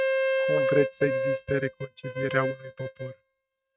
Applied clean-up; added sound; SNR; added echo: neural mask model RNNoise.